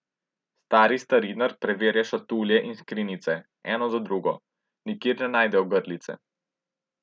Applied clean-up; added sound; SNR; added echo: none; none; none; none.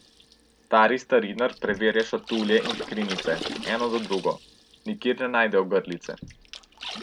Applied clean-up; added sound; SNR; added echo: none; Water / Splash, splatter; 13 dB; none.